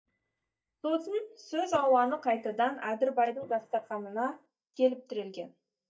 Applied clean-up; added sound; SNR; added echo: neural mask model DeepFilterNet 3.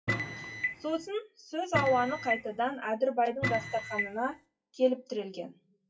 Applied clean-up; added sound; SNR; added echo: classical method WPE with log-MMSE.